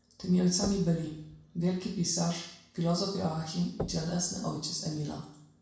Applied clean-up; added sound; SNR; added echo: none; Knock; 14 dB; reverberation time 0.7 s.